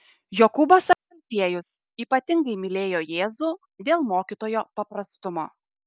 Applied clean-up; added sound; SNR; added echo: none; none; none; none.